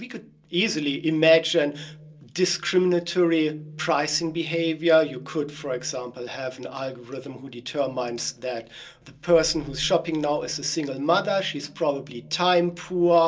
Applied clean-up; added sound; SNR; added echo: none; none; none; reverberation time 0.2 s.